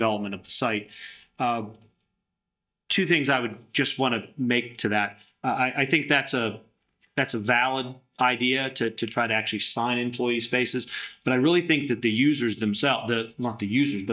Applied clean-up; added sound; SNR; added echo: neural mask model DeepFilterNet 3.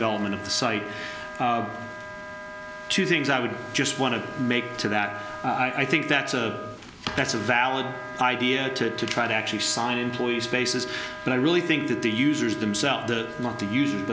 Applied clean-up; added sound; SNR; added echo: none; Wind instrument, woodwind instrument; 12 dB; none.